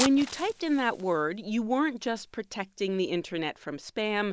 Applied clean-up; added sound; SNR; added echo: none; Fire; 14 dB; none.